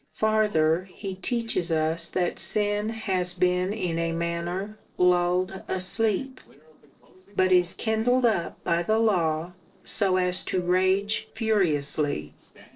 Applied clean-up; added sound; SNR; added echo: neural separator model SepFormer DNS4.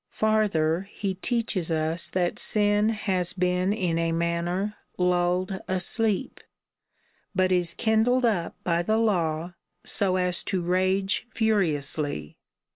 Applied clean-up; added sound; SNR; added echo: none; none; none; none.